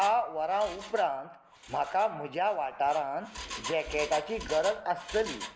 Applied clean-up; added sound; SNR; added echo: none; Engine; 13 dB; none.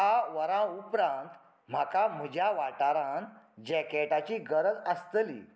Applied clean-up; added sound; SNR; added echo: none; none; none; none.